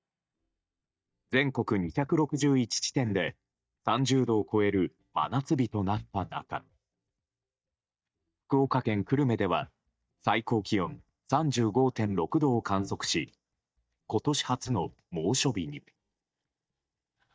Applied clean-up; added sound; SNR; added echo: neural mask model DeepFilterNet 3.